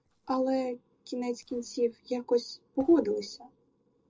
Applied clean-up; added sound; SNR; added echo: neural separator model SepFormer DNS4.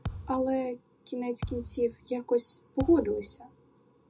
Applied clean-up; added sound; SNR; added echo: none; Thump, thud; 12 dB; reverberation time 0.2 s.